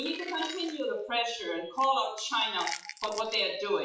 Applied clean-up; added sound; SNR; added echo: classical method WPE with log-MMSE.